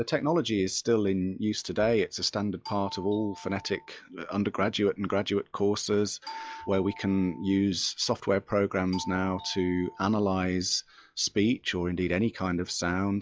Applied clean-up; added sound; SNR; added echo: classical method log-MMSE.